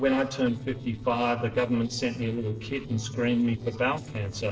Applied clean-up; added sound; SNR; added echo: neural separator model SepFormer DNS4.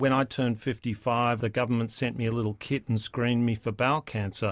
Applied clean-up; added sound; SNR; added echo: none; none; none; none.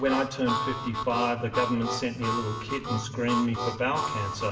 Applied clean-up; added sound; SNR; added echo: none; Harmonica; 4 dB; reverberation time 2.6 s.